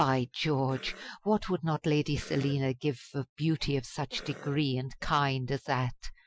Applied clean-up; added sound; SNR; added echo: classical method Wiener filter.